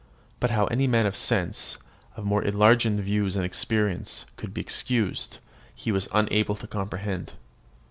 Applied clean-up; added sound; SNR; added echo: none; none; none; none.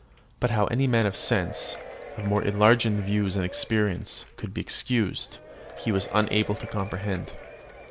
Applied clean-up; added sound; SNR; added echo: none; Applause / Crowd / Cheering; 16 dB; none.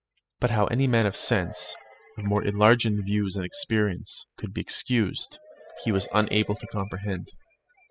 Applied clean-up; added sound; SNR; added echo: classical method spectral subtraction.